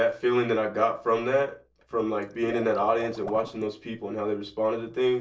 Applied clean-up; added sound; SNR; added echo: neural separator model SepFormer DNS4.